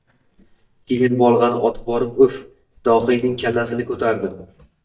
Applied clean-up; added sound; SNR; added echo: neural mask model DeepFilterNet 3.